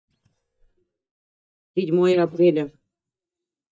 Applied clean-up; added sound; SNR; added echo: neural mask model DeepFilterNet 3.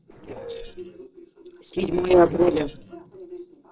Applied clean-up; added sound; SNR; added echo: neural separator model SepFormer DNS4.